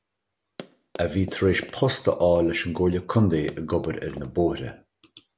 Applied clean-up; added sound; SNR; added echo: none; Run; 19 dB; none.